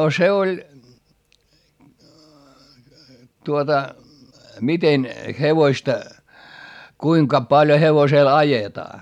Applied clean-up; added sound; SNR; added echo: none; none; none; none.